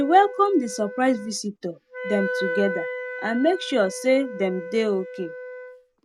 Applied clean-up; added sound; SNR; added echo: none; Wind instrument, woodwind instrument; 9 dB; none.